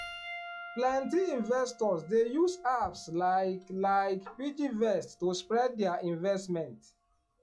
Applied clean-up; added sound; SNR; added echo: classical method log-MMSE.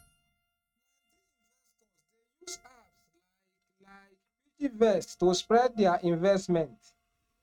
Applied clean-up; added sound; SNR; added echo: neural mask model RNNoise.